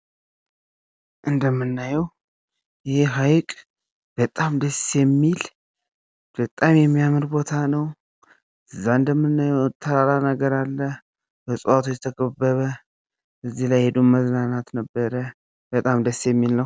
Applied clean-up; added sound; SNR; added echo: none; none; none; none.